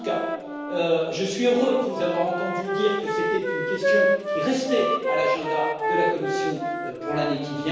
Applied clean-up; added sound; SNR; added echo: none; Wind instrument, woodwind instrument; 0 dB; reverberation time 1.2 s.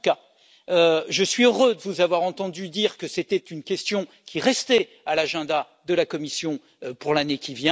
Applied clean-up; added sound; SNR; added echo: none; none; none; none.